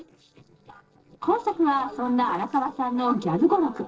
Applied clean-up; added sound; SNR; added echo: neural separator model SepFormer DNS4.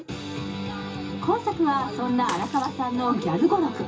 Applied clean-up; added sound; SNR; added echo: none; Bathtub (filling or washing) / Water / Splash, splatter; 18 dB; reverberation time 0.2 s.